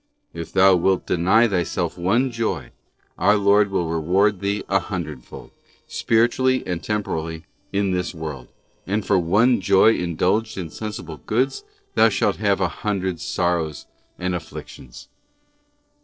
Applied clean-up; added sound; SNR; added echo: neural separator model SepFormer DNS4.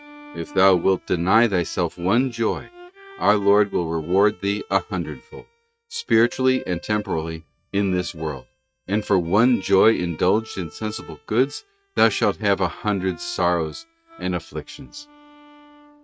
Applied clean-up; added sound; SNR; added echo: neural mask model RNNoise.